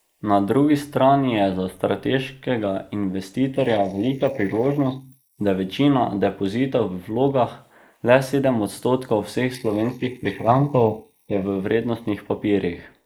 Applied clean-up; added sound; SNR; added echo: neural mask model Resemble Enhance denoiser.